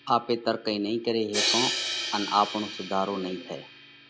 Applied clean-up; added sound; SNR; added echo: none; Crash cymbal; 4 dB; none.